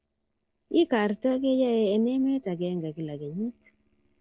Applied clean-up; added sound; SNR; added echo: neural separator model SepFormer DNS4.